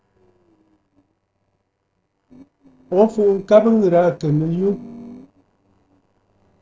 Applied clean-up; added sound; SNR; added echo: neural separator model SepFormer DNS4.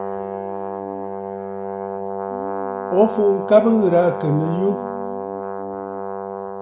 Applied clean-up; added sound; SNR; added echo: none; Brass instrument; 5 dB; reverberation time 0.8 s.